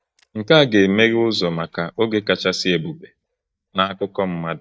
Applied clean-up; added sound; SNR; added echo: neural mask model DeepFilterNet 3.